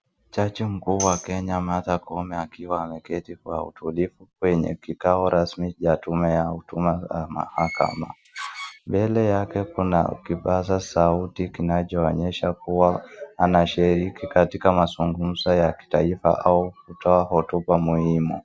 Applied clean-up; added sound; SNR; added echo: none; Door + Tambourine; 14 dB; none.